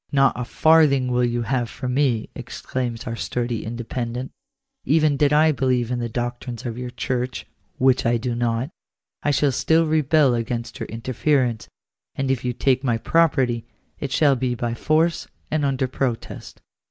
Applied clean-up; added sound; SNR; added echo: neural mask model Resemble Enhance denoiser.